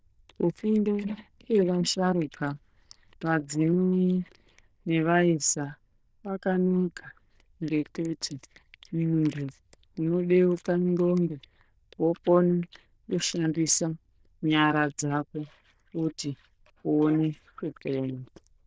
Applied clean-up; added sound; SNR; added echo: neural diffusion model UNIVERSE++.